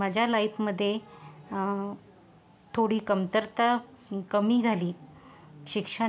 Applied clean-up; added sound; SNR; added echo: none; none; none; none.